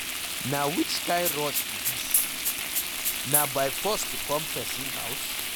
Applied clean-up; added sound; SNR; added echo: none; Rattle (instrument) + Frying (food); -2 dB; none.